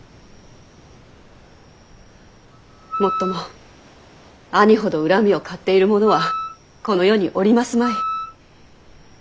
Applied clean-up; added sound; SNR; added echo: none; Wind instrument, woodwind instrument; 8 dB; none.